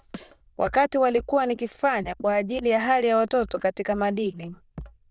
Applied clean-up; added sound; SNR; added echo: neural diffusion model UNIVERSE++.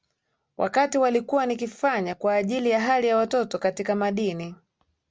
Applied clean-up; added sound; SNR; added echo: none; none; none; none.